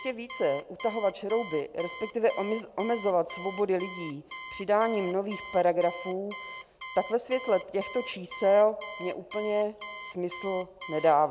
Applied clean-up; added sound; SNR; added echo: none; Alarm; 12 dB; none.